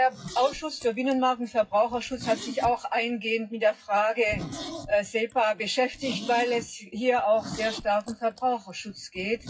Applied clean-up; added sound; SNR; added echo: classical method WPE with log-MMSE.